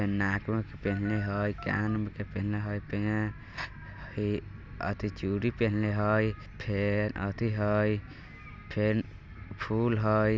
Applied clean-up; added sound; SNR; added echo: none; Telephone; 15 dB; none.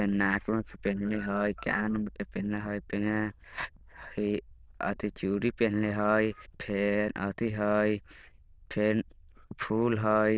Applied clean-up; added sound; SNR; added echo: neural diffusion model UNIVERSE++.